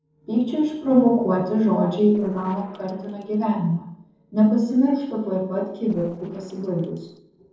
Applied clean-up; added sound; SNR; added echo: neural separator model SepFormer DNS4.